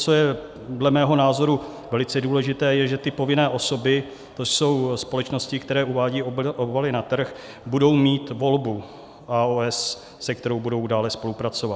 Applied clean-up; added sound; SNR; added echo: none; none; none; none.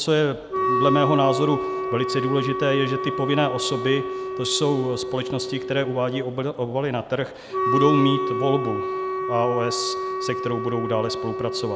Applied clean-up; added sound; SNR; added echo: none; Wind instrument, woodwind instrument; 3 dB; none.